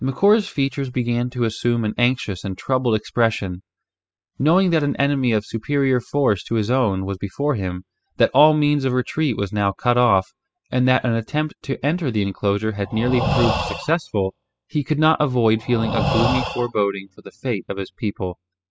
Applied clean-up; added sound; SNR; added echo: classical method spectral subtraction.